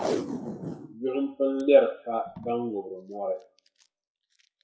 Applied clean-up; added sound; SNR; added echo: classical method WPE with log-MMSE.